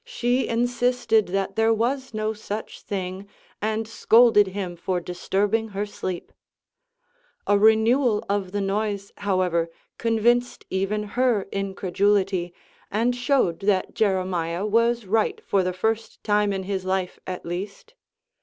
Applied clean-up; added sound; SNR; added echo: none; none; none; none.